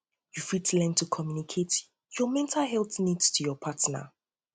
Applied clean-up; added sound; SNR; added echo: none; none; none; none.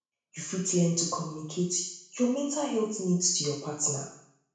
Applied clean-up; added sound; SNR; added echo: none; none; none; reverberation time 0.6 s.